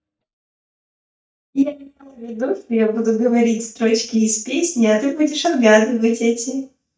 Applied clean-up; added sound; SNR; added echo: neural mask model DeepFilterNet 3.